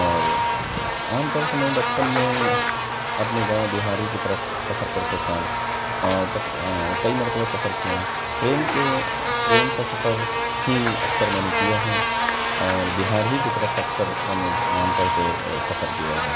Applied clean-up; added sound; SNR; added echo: none; Buzz; -3 dB; none.